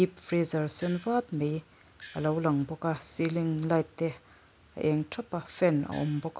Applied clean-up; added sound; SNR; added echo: none; Gong; 20 dB; none.